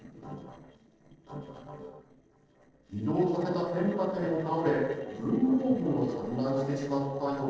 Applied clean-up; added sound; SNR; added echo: neural separator model SepFormer DNS4.